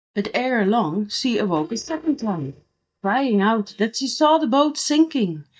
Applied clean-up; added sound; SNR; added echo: neural mask model DeepFilterNet 3.